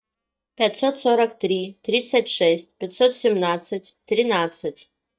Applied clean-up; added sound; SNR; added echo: neural mask model DeepFilterNet 3.